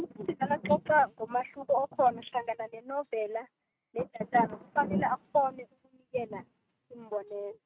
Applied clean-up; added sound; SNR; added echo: neural mask model RNNoise.